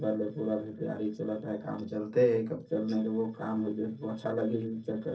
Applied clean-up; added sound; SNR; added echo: neural separator model SepFormer DNS4.